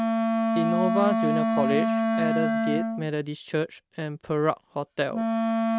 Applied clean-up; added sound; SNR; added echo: neural mask model RNNoise.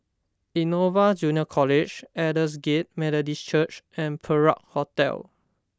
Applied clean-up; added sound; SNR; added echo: none; none; none; none.